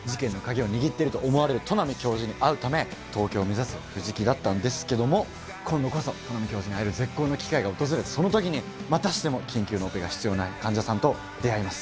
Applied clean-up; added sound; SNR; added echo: none; none; none; none.